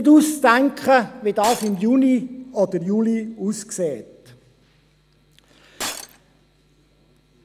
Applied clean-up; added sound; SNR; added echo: none; Shatter; 13 dB; none.